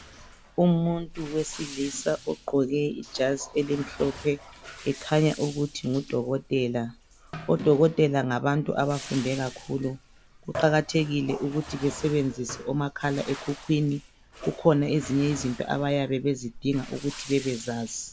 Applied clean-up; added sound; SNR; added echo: none; Bathtub (filling or washing); 16 dB; none.